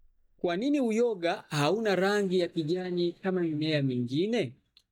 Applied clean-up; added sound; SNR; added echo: neural mask model DeepFilterNet 3.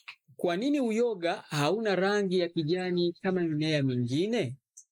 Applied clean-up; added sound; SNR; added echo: neural mask model Resemble Enhance denoiser.